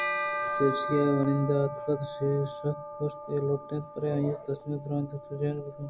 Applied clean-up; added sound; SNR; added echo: none; Bell; 6 dB; none.